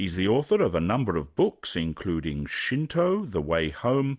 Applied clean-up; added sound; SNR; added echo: none; none; none; none.